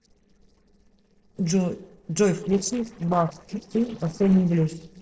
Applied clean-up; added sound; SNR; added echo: neural separator model SepFormer DNS4.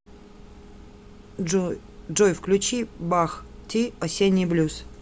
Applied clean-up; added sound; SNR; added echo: none; none; none; none.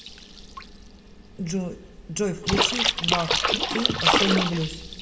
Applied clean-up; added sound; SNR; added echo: none; Splash, splatter; -3 dB; reverberation time 1.1 s.